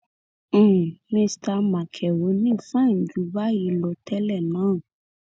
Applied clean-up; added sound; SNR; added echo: none; none; none; none.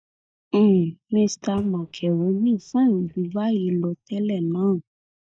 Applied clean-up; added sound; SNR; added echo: neural mask model DeepFilterNet 3.